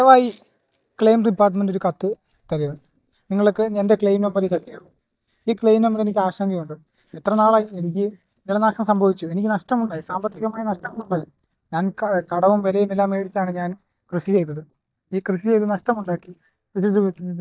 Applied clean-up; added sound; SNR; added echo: neural mask model DeepFilterNet 3.